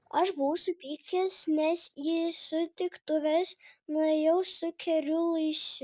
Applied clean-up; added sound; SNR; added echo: none; none; none; none.